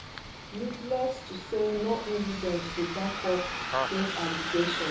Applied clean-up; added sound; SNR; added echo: none; Bus; 4 dB; reverberation time 1.0 s.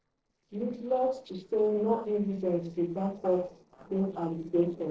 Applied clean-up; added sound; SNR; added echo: neural separator model SepFormer DNS4.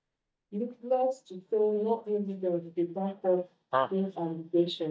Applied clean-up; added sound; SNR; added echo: neural mask model DeepFilterNet 3.